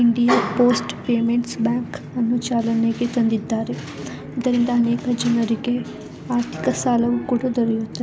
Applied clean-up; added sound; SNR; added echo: none; none; none; none.